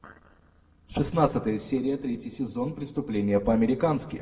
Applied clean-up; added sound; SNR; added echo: none; none; none; reverberation time 0.9 s.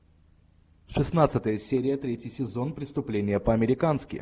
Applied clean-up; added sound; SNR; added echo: none; none; none; none.